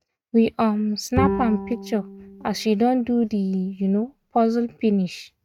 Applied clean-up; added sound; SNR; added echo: neural mask model RNNoise.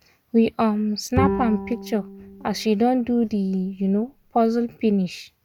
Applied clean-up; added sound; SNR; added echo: none; Bowed string instrument; 8 dB; none.